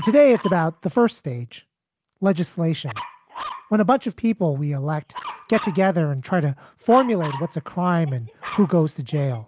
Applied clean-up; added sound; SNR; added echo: none; Dog; 17 dB; none.